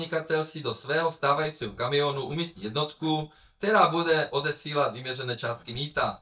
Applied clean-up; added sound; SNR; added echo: neural mask model DeepFilterNet 3.